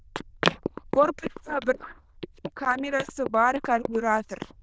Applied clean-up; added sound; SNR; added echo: neural diffusion model UNIVERSE++.